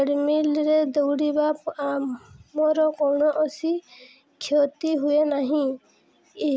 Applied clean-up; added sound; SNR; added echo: none; none; none; none.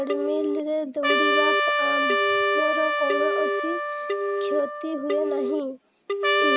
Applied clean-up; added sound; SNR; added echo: none; Trumpet + Telephone; -5 dB; none.